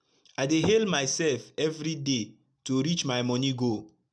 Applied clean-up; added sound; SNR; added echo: none; none; none; none.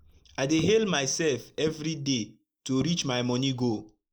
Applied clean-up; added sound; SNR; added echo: neural mask model Resemble Enhance denoiser.